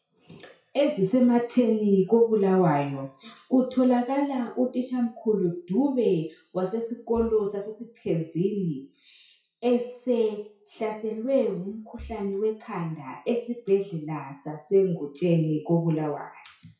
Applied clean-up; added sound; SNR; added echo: classical method WPE with log-MMSE.